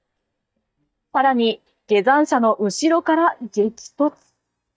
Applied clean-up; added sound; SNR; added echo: neural mask model DeepFilterNet 3.